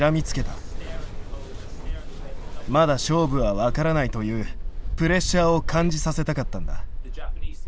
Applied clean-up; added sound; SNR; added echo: none; Mechanical fan; 2 dB; none.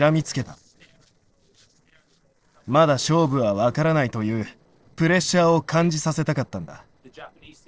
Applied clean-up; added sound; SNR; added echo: neural separator model SepFormer DNS4.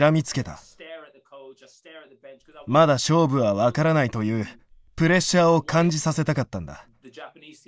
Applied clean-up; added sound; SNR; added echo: none; none; none; none.